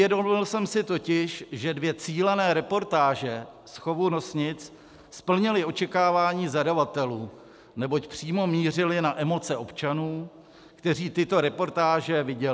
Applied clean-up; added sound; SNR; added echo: none; none; none; none.